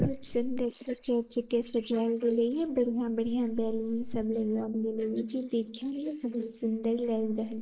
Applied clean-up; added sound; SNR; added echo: neural mask model Resemble Enhance denoiser.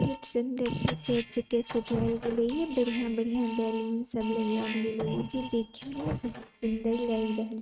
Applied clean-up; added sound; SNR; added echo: neural mask model RNNoise.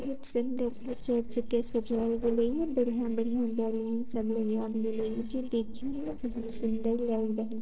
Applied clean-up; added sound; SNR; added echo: neural separator model SepFormer DNS4.